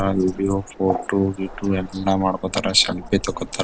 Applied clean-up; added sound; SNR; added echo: none; Waves, surf; 12 dB; none.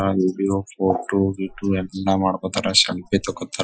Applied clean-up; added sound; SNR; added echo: classical method Wiener filter.